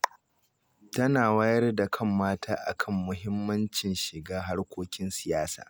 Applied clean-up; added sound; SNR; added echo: none; none; none; none.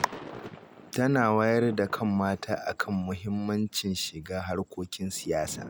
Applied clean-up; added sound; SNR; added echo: none; Thunder / Rain; 18 dB; none.